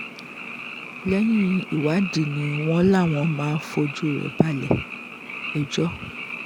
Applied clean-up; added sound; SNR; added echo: none; Frog; 11 dB; none.